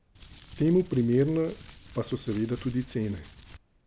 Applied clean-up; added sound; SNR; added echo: none; Crumpling, crinkling; 19 dB; none.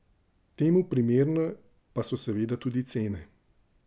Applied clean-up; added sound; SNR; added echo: none; none; none; none.